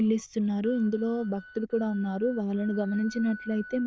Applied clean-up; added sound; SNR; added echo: neural diffusion model UNIVERSE++.